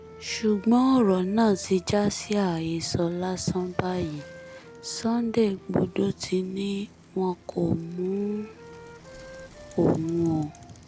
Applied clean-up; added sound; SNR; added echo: none; Bicycle + Wind instrument, woodwind instrument; 20 dB; none.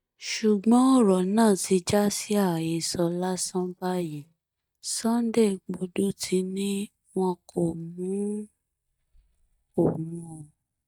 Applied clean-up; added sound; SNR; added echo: neural mask model DeepFilterNet 3.